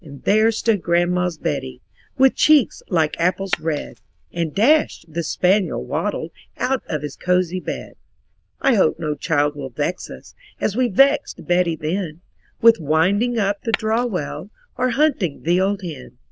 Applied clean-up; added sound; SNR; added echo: neural diffusion model UNIVERSE++.